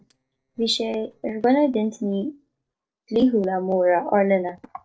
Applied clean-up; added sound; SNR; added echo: neural separator model SepFormer DNS4.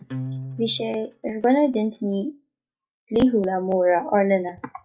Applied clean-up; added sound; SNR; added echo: classical method log-MMSE.